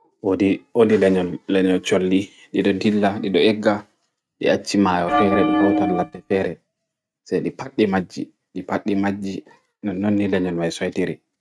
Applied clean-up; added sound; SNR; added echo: neural mask model RNNoise.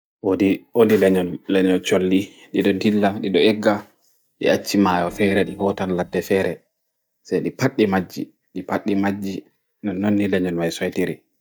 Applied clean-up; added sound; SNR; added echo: neural mask model DeepFilterNet 3.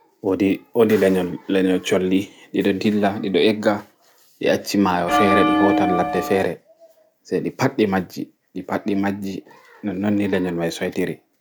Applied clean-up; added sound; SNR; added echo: none; Bell; -2 dB; none.